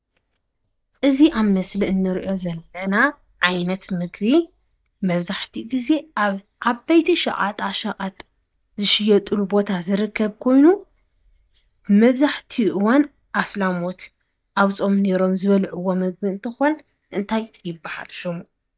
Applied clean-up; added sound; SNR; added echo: neural mask model DeepFilterNet 3.